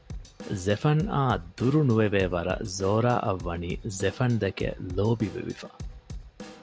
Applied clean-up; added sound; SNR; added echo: none; Drum / Drum kit; 15 dB; none.